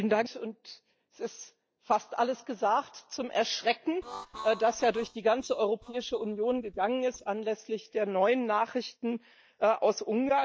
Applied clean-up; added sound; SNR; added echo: neural mask model DeepFilterNet 3.